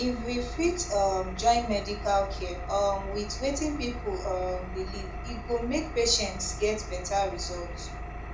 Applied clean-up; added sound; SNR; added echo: none; Engine; 7 dB; reverberation time 0.3 s.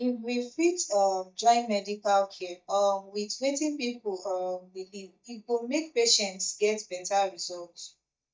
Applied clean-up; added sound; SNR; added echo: neural mask model DeepFilterNet 3.